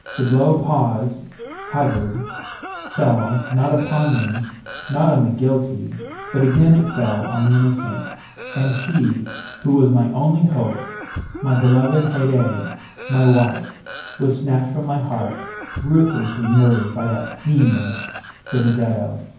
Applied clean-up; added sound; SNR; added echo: none; Cough; 14 dB; reverberation time 0.9 s.